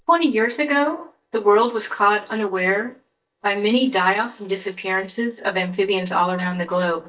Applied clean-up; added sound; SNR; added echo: neural mask model DeepFilterNet 3.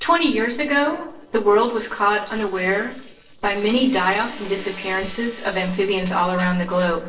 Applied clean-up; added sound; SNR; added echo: neural separator model SepFormer DNS4.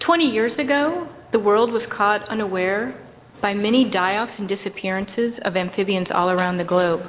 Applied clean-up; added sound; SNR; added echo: none; none; none; none.